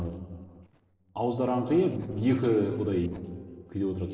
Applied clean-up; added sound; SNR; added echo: neural separator model SepFormer DNS4.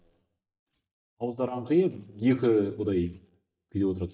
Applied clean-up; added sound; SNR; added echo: neural mask model DeepFilterNet 3.